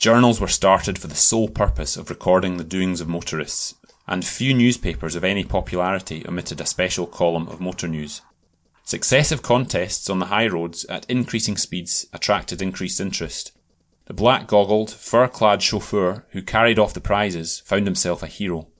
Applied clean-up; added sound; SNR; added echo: none; none; none; none.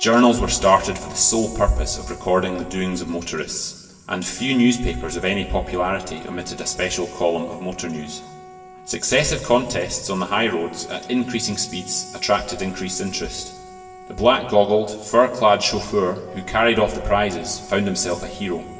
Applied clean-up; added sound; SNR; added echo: none; Wind instrument, woodwind instrument; 19 dB; reverberation time 2.9 s.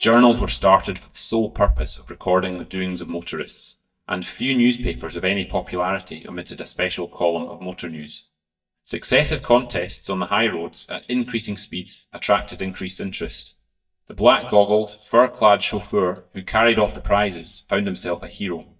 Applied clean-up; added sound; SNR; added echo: neural mask model DeepFilterNet 3.